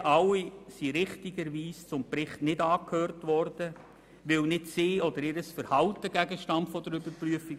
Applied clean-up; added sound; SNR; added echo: none; none; none; none.